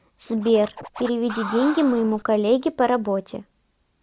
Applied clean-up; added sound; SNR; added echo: none; Scratching (performance technique); 13 dB; none.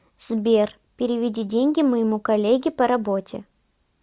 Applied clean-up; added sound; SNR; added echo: none; none; none; none.